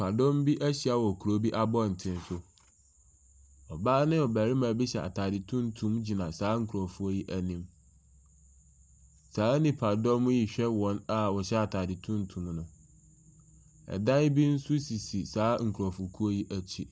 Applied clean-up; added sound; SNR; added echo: none; none; none; none.